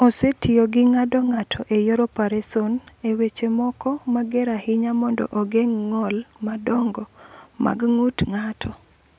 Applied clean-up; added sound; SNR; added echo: none; none; none; none.